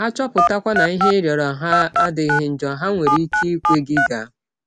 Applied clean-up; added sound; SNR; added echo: none; Telephone; 0 dB; none.